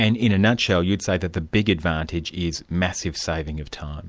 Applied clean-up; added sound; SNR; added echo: none; none; none; none.